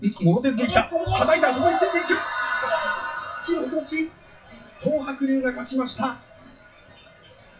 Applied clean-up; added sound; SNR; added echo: classical method WPE with log-MMSE.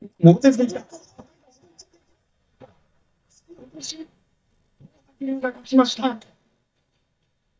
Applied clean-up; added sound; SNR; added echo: neural mask model DeepFilterNet 3.